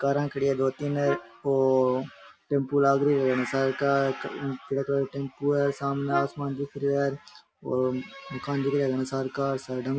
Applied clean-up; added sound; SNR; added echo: none; Brass instrument; 12 dB; none.